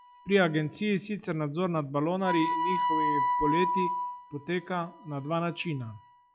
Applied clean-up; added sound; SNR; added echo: classical method log-MMSE.